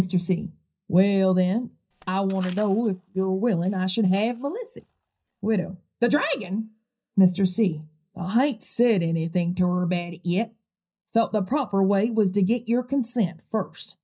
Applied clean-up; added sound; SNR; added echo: neural mask model DeepFilterNet 3.